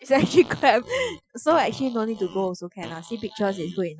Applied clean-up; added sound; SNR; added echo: classical method Wiener filter.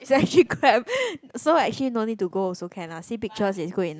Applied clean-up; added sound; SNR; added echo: none; none; none; none.